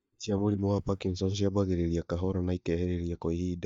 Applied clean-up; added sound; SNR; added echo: neural mask model DeepFilterNet 3.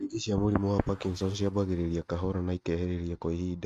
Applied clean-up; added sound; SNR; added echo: neural mask model RNNoise.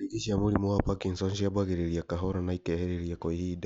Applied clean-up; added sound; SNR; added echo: none; none; none; none.